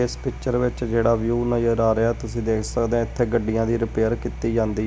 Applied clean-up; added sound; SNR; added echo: none; none; none; none.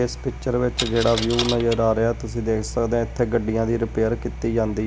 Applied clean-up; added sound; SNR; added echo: none; Coin (dropping); 8 dB; none.